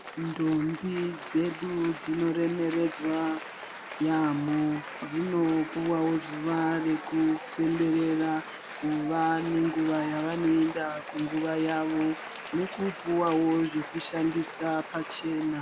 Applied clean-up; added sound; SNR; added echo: none; Applause / Cheering; 12 dB; none.